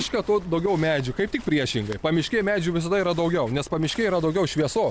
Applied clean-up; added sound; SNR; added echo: none; none; none; none.